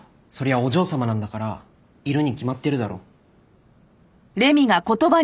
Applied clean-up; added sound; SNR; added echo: none; none; none; none.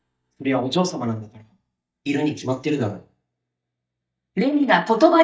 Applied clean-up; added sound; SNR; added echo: neural mask model DeepFilterNet 3.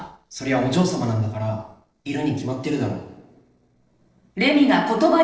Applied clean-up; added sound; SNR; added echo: neural separator model SepFormer DNS4.